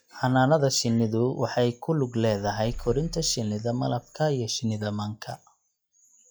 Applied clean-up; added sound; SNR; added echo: classical method log-MMSE.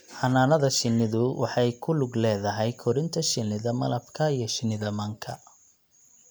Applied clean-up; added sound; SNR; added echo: none; none; none; none.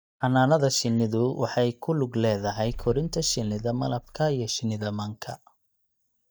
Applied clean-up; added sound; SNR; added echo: neural mask model DeepFilterNet 3.